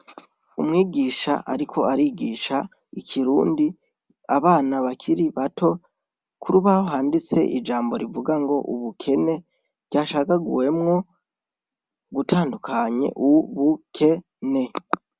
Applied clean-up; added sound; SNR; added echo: none; none; none; none.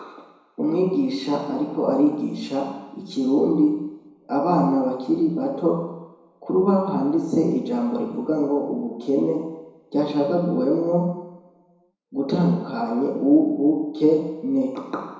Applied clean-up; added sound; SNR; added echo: none; none; none; reverberation time 0.9 s.